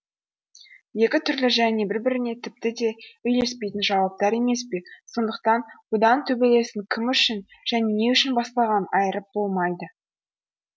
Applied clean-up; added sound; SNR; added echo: none; none; none; none.